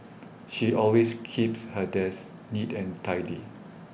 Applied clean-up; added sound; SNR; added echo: none; none; none; none.